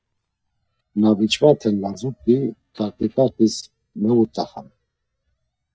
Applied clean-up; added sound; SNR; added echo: neural mask model DeepFilterNet 3.